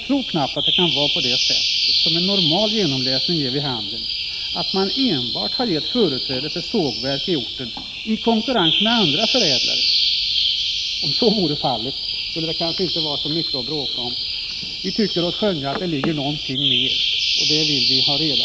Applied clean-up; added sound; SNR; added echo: none; Bird vocalization, bird call, bird song; -2 dB; none.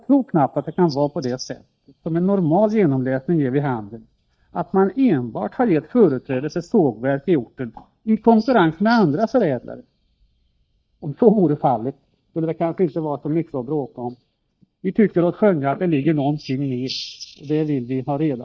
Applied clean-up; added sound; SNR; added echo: neural mask model DeepFilterNet 3.